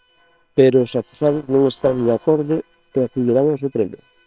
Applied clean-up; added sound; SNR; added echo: neural separator model SepFormer WHAM!.